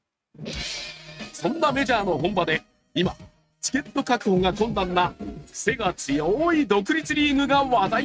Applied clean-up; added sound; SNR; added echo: neural mask model RNNoise.